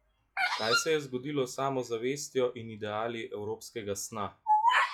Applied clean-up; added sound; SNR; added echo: classical method log-MMSE.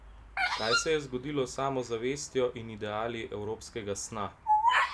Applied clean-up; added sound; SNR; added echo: none; Bird vocalization, bird call, bird song; 0 dB; none.